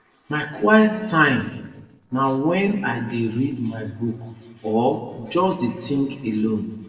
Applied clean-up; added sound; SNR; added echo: neural separator model SepFormer DNS4.